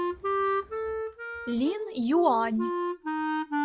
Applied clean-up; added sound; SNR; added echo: none; Wind instrument, woodwind instrument; 1 dB; none.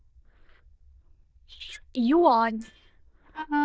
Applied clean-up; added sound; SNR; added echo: neural diffusion model UNIVERSE++.